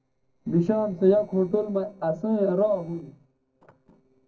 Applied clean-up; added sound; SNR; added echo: neural separator model SepFormer DNS4.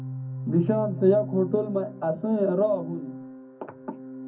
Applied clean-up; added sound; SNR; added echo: none; Organ; 10 dB; reverberation time 0.4 s.